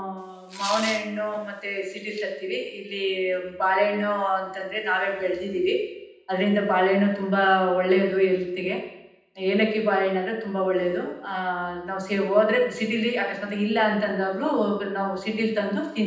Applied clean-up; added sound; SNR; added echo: none; Tearing; 13 dB; reverberation time 0.9 s.